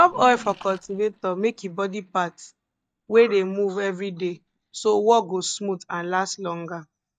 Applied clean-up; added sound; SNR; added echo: neural mask model DeepFilterNet 3.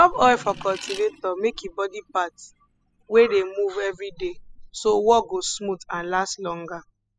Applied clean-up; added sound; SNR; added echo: classical method spectral subtraction.